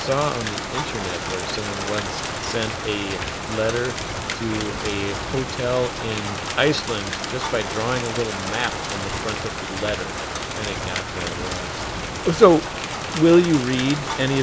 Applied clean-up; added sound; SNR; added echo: none; Rain; 4 dB; none.